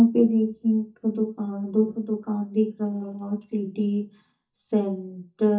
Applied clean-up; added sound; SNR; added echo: neural mask model DeepFilterNet 3.